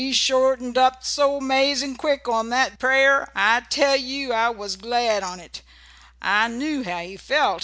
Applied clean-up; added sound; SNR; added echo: none; none; none; none.